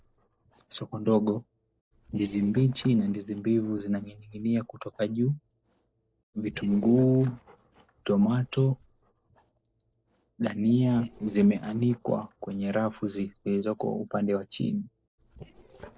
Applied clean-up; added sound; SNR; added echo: neural separator model SepFormer DNS4.